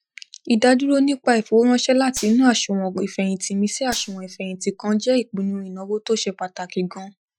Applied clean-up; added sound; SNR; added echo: classical method Wiener filter.